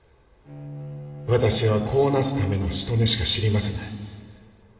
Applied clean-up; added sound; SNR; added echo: none; Bowed string instrument; 17 dB; reverberation time 2.3 s.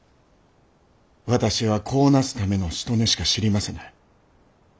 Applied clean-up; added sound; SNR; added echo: none; none; none; none.